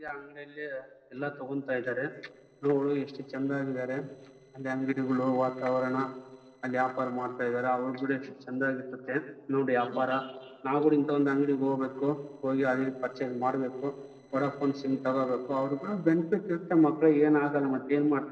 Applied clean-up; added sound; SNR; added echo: neural separator model SepFormer DNS4.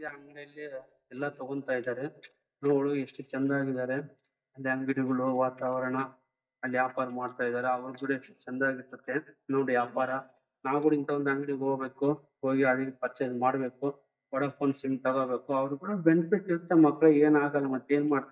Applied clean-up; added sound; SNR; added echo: neural mask model DeepFilterNet 3.